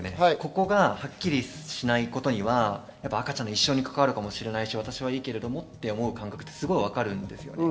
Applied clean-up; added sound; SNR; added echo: none; none; none; reverberation time 1.9 s.